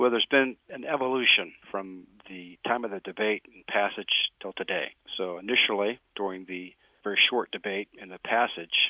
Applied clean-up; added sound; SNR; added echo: none; none; none; none.